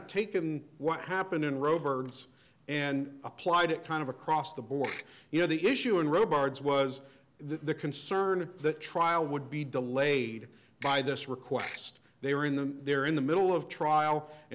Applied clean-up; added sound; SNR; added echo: none; Ratchet, pawl / Percussion; 12 dB; none.